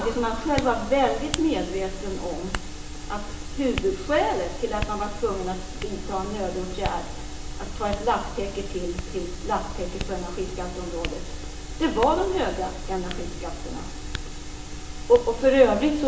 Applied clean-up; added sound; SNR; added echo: none; Hands; 15 dB; reverberation time 0.9 s.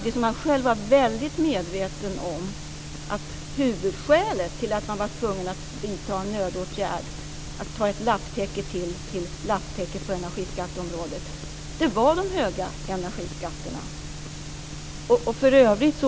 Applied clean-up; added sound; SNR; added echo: none; none; none; none.